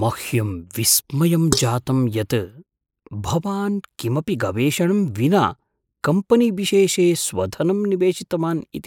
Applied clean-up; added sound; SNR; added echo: neural mask model Resemble Enhance denoiser.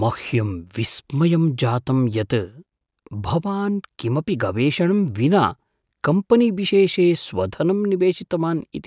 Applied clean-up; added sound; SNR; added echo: none; none; none; none.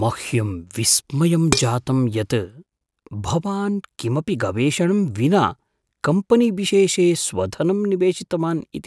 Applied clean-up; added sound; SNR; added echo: none; Dishes, pots, and pans; 6 dB; none.